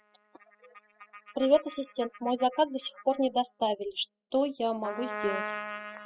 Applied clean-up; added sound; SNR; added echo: classical method spectral subtraction.